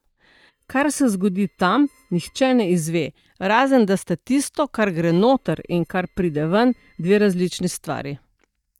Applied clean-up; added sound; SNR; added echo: neural mask model DeepFilterNet 3.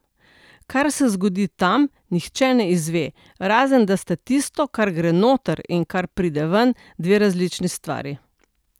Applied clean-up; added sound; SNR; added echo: none; none; none; none.